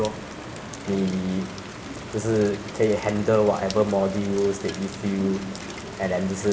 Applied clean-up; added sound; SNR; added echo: none; Rain; 14 dB; none.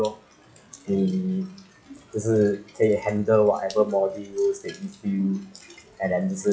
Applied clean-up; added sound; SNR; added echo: classical method log-MMSE.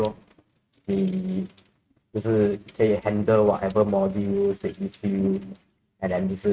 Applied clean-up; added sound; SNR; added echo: neural mask model RNNoise.